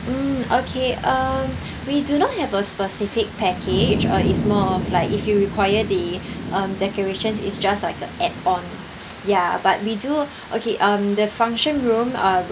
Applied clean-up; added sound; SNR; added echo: none; none; none; none.